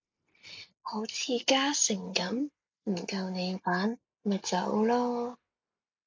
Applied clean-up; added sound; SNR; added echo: neural mask model Resemble Enhance denoiser.